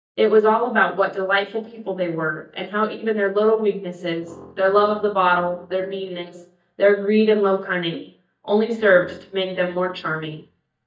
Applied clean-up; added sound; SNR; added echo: neural mask model DeepFilterNet 3.